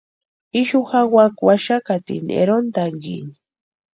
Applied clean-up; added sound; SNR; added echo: none; none; none; none.